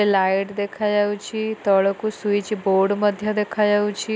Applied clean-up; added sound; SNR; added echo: none; none; none; none.